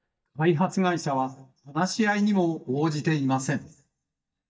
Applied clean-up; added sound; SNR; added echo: neural mask model DeepFilterNet 3.